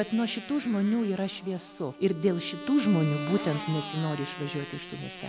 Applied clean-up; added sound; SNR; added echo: none; Bowed string instrument + Motorcycle; 11 dB; none.